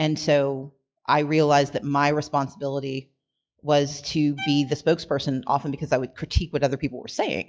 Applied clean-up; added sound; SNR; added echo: classical method log-MMSE.